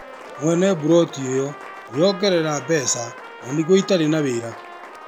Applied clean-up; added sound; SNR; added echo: none; Trumpet + Applause; 16 dB; none.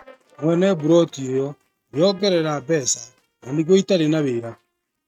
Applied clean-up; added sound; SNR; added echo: neural mask model RNNoise.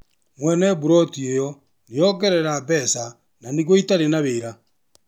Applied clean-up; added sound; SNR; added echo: none; none; none; none.